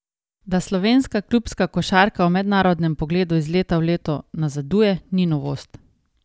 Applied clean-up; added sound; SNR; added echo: none; none; none; none.